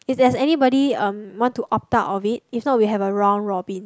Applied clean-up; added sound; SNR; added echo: none; none; none; none.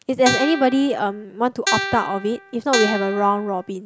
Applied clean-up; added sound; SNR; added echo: none; Guitar; 6 dB; none.